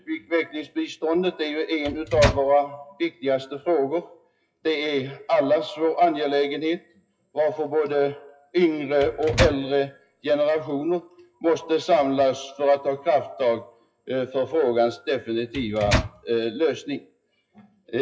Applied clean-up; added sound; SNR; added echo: classical method WPE with log-MMSE.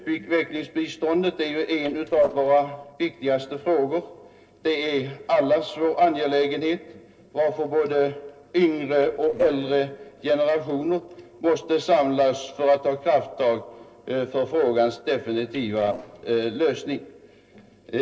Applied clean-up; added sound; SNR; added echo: neural separator model SepFormer DNS4.